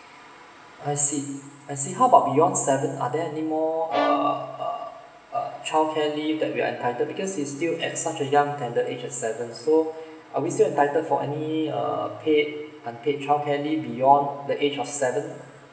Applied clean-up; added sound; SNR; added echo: none; Bowed string instrument; 6 dB; reverberation time 1.0 s.